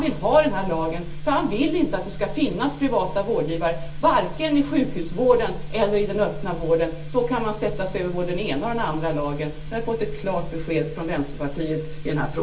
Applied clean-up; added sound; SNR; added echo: none; none; none; reverberation time 0.3 s.